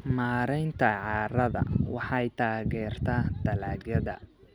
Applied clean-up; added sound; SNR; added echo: none; none; none; none.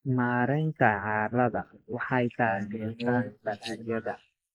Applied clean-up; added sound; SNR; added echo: neural mask model Resemble Enhance denoiser.